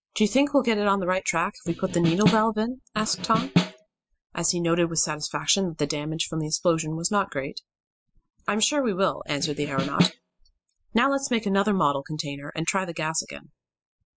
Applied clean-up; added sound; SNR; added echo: classical method spectral subtraction.